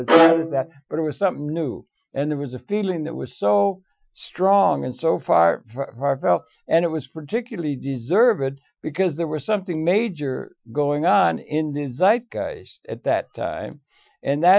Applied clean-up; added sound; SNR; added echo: classical method Wiener filter.